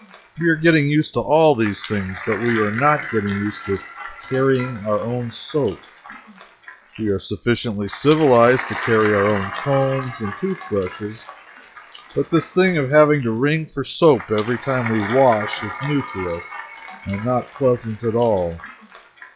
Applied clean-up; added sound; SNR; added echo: classical method log-MMSE.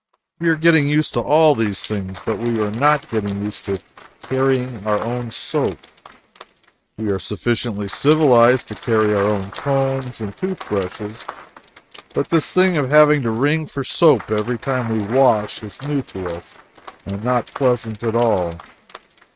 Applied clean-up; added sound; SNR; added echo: neural mask model RNNoise.